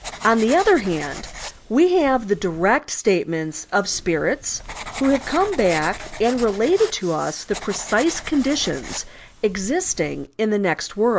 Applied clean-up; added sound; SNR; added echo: none; Writing; 15 dB; none.